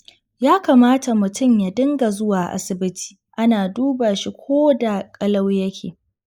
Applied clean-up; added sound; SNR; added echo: neural mask model Resemble Enhance denoiser.